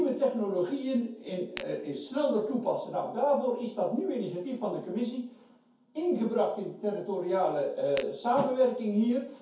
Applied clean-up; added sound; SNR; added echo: none; Tap / Glass; 17 dB; reverberation time 0.6 s.